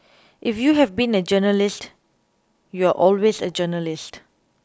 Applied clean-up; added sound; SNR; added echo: none; none; none; none.